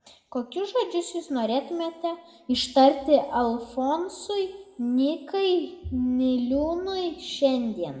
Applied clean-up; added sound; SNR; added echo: none; none; none; reverberation time 1.1 s.